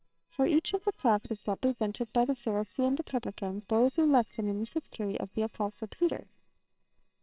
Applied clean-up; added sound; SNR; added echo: neural separator model SepFormer WHAMR!.